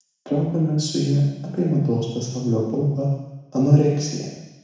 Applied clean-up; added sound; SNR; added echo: none; none; none; reverberation time 1.1 s.